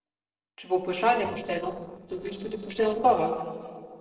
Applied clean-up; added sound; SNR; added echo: neural separator model SepFormer DNS4.